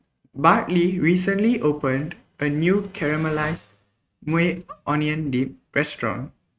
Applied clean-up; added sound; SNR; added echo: neural mask model RNNoise.